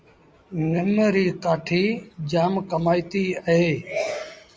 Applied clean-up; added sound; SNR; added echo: none; none; none; none.